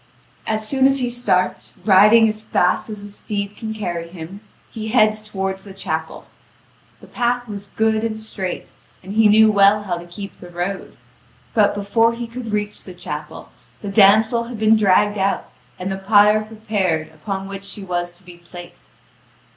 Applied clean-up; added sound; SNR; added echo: none; none; none; none.